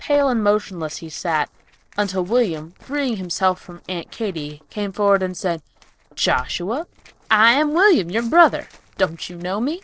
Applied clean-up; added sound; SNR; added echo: neural separator model SepFormer DNS4.